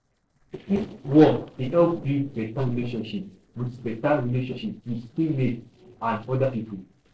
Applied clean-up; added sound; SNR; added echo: neural separator model SepFormer DNS4.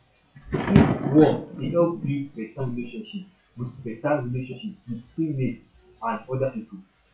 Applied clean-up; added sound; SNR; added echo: classical method WPE with log-MMSE.